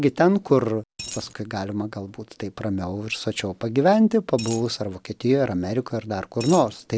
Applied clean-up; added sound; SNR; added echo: none; Coin (dropping); 12 dB; none.